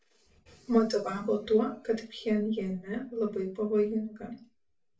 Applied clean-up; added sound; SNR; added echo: none; none; none; reverberation time 0.3 s.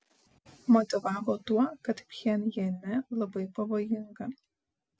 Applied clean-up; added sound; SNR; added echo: none; none; none; none.